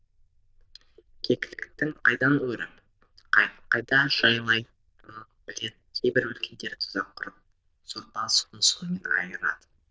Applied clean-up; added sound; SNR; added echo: neural diffusion model UNIVERSE++.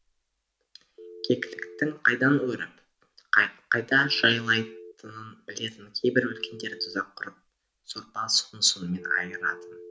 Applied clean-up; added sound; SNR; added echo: none; Telephone; 20 dB; none.